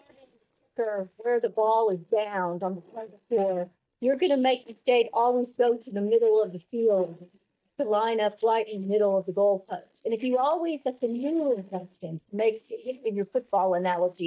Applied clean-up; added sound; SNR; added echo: neural mask model DeepFilterNet 3.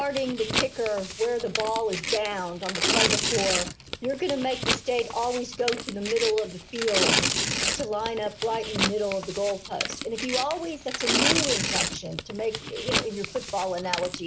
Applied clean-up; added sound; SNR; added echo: none; Tearing; 0 dB; none.